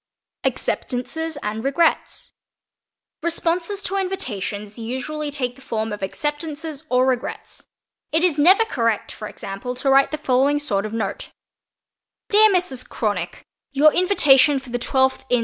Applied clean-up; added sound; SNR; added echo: none; none; none; none.